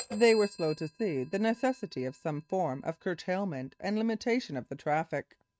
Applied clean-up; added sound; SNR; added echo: neural mask model RNNoise.